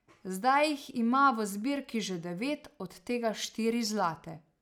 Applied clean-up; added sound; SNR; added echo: none; none; none; none.